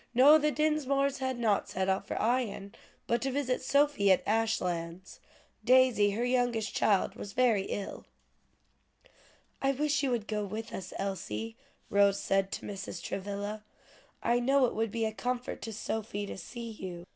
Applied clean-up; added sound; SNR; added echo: none; none; none; none.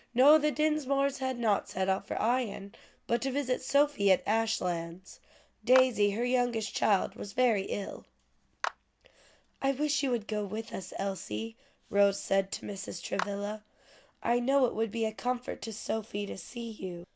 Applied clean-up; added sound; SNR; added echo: none; Clapping; 12 dB; none.